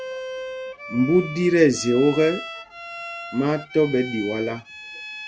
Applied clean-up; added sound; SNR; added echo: none; Bowed string instrument; 12 dB; none.